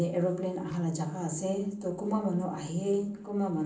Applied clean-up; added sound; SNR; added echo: neural separator model SepFormer DNS4.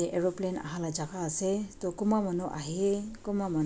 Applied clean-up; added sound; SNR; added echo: none; none; none; none.